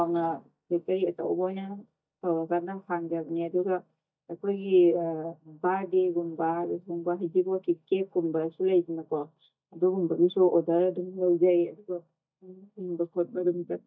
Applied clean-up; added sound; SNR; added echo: neural mask model DeepFilterNet 3.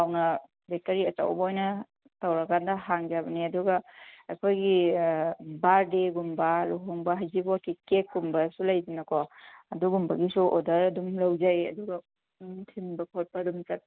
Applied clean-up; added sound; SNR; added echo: none; none; none; none.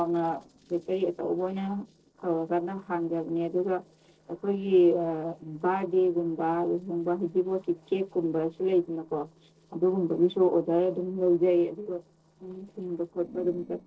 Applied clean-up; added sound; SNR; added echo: neural separator model SepFormer DNS4.